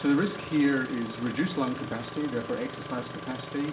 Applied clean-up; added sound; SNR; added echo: none; Engine starting; 11 dB; reverberation time 1.7 s.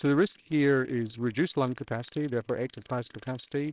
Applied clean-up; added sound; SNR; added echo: neural separator model SepFormer WHAMR!.